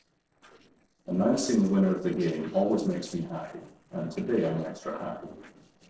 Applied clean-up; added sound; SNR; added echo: neural separator model SepFormer DNS4.